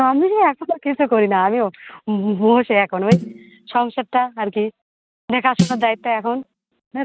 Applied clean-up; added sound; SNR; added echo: neural mask model RNNoise.